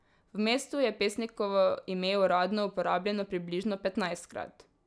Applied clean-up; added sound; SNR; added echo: none; none; none; none.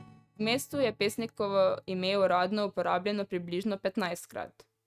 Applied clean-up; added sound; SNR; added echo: neural mask model RNNoise.